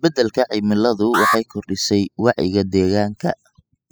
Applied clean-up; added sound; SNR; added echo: classical method spectral subtraction.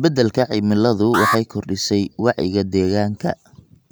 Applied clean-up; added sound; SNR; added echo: none; Alarm; 7 dB; none.